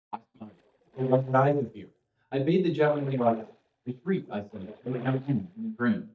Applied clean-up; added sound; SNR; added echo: neural mask model DeepFilterNet 3.